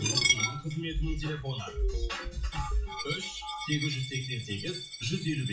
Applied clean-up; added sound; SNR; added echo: classical method WPE with log-MMSE.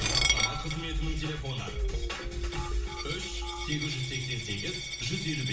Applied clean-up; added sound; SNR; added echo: none; Coin (dropping); 3 dB; reverberation time 0.3 s.